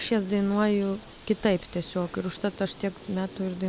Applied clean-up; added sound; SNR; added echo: none; Bird; 18 dB; none.